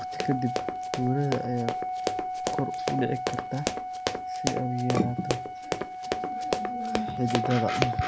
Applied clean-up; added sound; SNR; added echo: none; Run + Organ; -1 dB; none.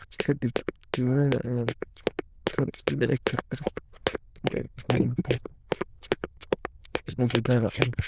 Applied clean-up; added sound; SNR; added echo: neural diffusion model UNIVERSE++.